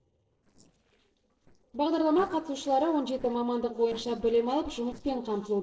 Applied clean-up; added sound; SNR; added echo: neural separator model SepFormer DNS4.